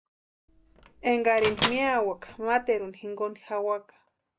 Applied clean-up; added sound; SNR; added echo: none; Microwave oven; 7 dB; none.